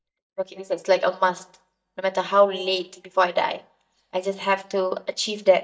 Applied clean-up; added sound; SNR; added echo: neural mask model DeepFilterNet 3.